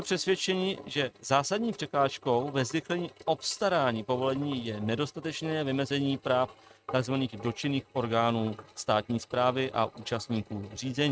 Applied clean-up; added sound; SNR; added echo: neural mask model RNNoise.